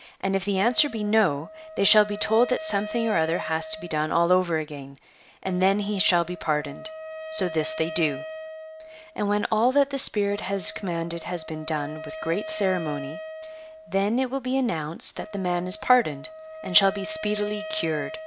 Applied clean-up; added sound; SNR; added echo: none; Wind instrument, woodwind instrument; 14 dB; none.